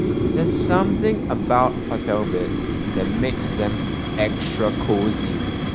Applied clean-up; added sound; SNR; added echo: none; Fire; -1 dB; none.